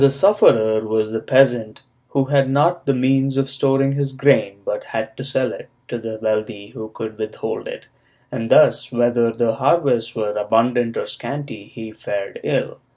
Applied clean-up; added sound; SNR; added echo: none; none; none; none.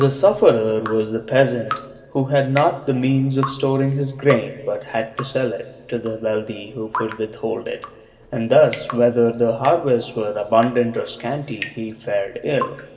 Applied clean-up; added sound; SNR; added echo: none; Drip; 16 dB; reverberation time 2.1 s.